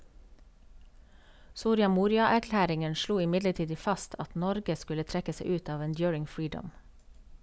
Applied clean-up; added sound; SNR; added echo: none; none; none; none.